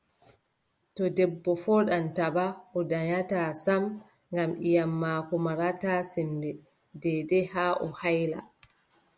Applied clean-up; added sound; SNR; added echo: none; none; none; none.